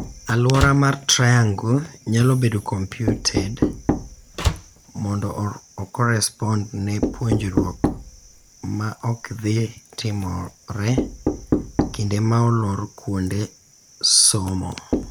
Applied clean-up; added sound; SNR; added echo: none; Slam + Knock; 6 dB; none.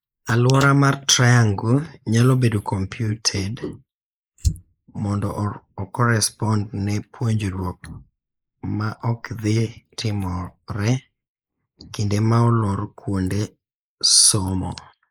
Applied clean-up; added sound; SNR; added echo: neural mask model Resemble Enhance denoiser.